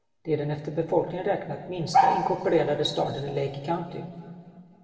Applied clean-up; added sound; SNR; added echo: none; none; none; reverberation time 2.0 s.